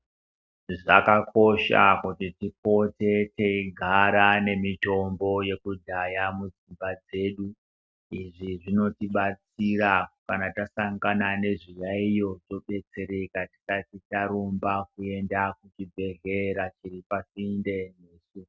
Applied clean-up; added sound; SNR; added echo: none; none; none; none.